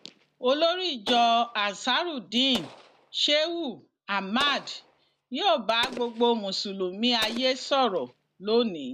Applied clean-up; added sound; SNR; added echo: none; Explosion; 18 dB; none.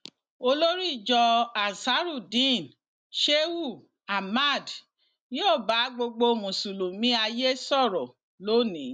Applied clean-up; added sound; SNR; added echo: none; none; none; none.